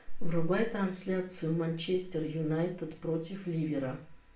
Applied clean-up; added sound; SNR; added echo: none; none; none; reverberation time 0.4 s.